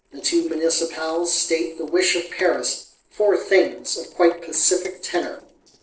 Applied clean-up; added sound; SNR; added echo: neural separator model SepFormer DNS4.